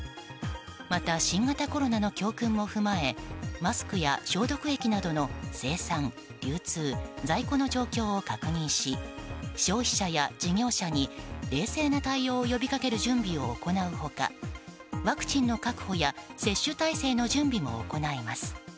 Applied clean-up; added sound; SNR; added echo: none; none; none; none.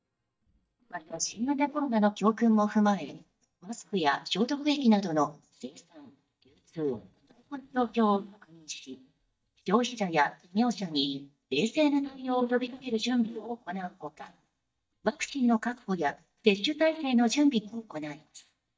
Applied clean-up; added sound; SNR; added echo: neural mask model DeepFilterNet 3.